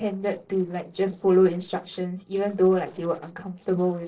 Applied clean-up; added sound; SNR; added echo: neural separator model SepFormer DNS4.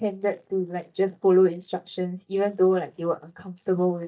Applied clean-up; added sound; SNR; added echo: neural mask model DeepFilterNet 3.